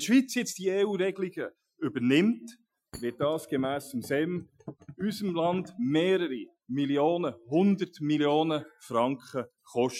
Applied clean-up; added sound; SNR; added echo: classical method Wiener filter.